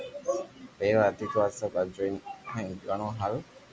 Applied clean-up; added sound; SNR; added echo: none; none; none; none.